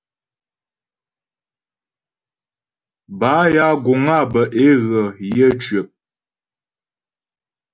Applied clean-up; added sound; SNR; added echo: none; none; none; none.